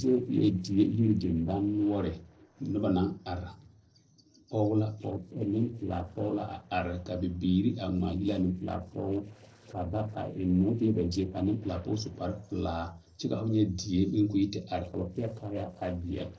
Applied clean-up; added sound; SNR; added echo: neural separator model SepFormer DNS4.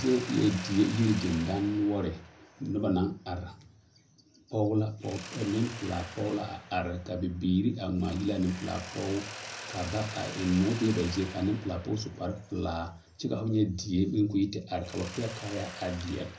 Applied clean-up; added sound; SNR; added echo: none; Mechanisms; 15 dB; reverberation time 0.4 s.